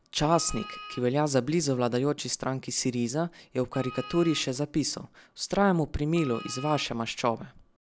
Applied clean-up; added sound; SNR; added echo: none; Wind instrument, woodwind instrument; 16 dB; none.